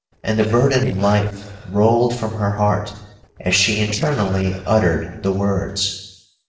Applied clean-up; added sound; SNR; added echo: neural separator model SepFormer DNS4.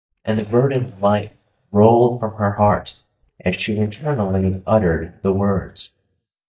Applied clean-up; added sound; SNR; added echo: neural mask model DeepFilterNet 3.